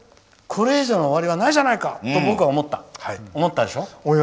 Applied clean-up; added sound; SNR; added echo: none; none; none; none.